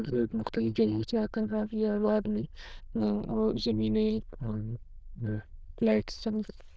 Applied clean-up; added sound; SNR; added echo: neural diffusion model UNIVERSE++.